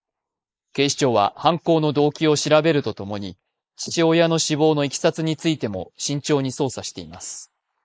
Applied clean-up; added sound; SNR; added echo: neural mask model Resemble Enhance denoiser.